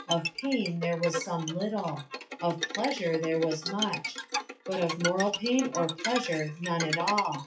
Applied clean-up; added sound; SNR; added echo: classical method WPE with log-MMSE.